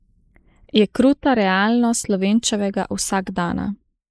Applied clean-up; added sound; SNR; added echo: neural mask model Resemble Enhance denoiser.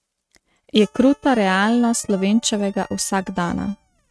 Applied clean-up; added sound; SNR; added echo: neural mask model RNNoise.